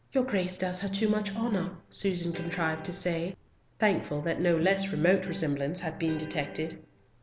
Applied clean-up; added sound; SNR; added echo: none; Electric guitar; 10 dB; none.